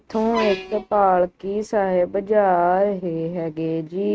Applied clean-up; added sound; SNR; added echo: neural mask model RNNoise.